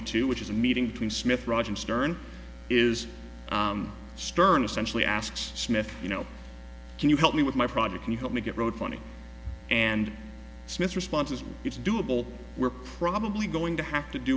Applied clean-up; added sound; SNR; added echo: none; none; none; none.